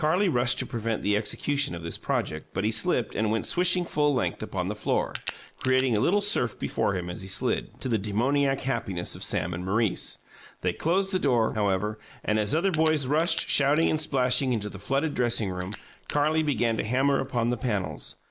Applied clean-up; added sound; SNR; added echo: neural mask model Resemble Enhance denoiser.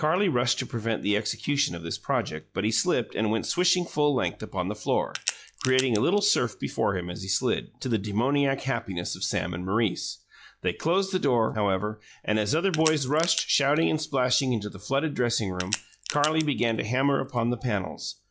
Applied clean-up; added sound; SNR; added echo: classical method log-MMSE.